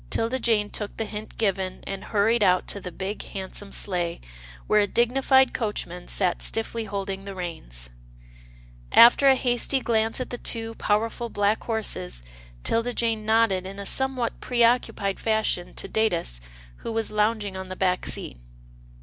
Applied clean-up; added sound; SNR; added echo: none; none; none; none.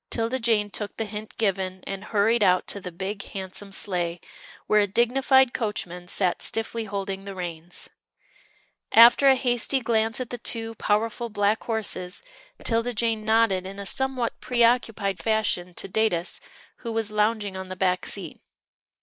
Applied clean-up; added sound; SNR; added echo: neural mask model Resemble Enhance denoiser.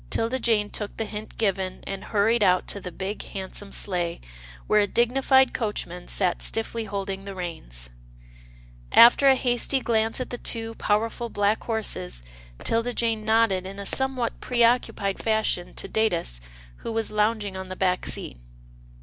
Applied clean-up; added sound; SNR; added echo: none; Walk, footsteps; 16 dB; none.